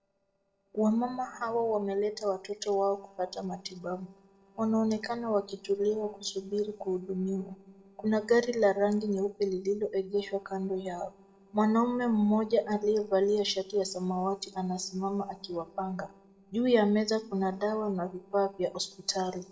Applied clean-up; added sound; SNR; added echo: neural separator model SepFormer DNS4.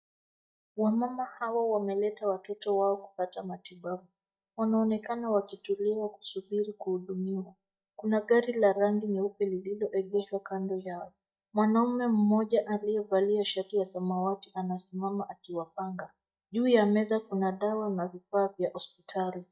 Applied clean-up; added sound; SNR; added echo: neural mask model DeepFilterNet 3.